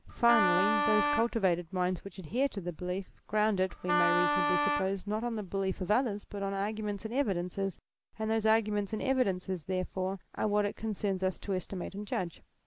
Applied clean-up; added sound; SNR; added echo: none; Wind instrument, woodwind instrument; -2 dB; none.